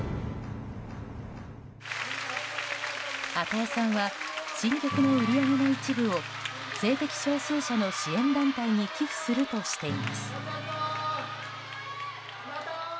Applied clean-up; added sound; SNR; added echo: none; Acoustic guitar / Strum; 13 dB; none.